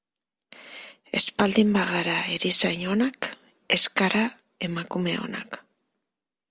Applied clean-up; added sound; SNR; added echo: none; none; none; none.